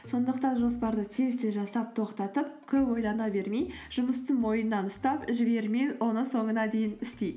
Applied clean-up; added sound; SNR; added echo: none; none; none; none.